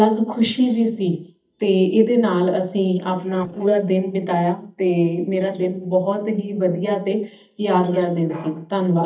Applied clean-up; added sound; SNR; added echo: neural mask model DeepFilterNet 3.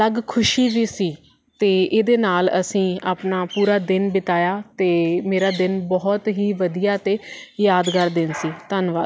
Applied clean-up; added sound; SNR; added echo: none; none; none; none.